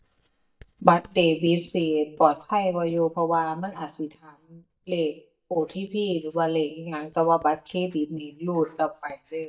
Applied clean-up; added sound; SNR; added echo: neural mask model DeepFilterNet 3.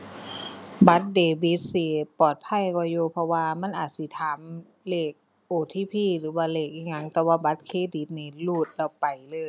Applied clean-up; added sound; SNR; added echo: none; none; none; none.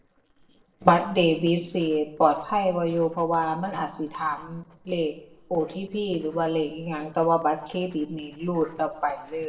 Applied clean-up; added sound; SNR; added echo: neural separator model SepFormer DNS4.